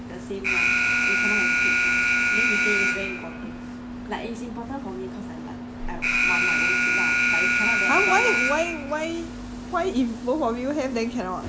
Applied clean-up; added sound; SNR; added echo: none; Alarm; -4 dB; none.